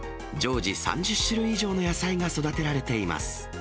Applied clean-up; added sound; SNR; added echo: none; none; none; none.